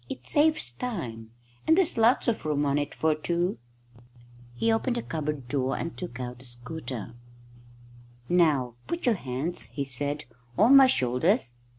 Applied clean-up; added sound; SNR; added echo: none; none; none; none.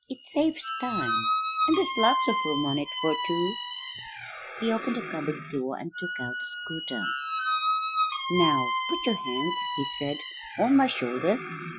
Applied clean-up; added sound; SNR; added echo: classical method Wiener filter.